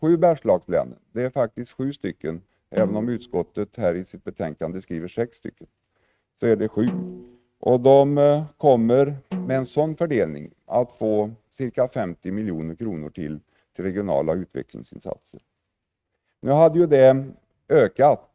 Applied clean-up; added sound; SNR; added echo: neural mask model RNNoise.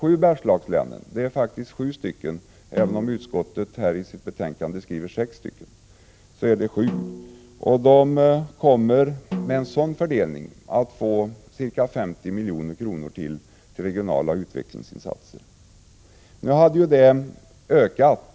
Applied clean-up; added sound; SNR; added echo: none; Snare drum; 13 dB; none.